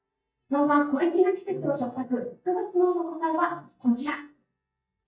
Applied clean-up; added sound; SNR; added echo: neural mask model DeepFilterNet 3.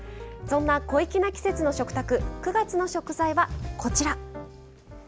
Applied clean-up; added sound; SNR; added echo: none; none; none; none.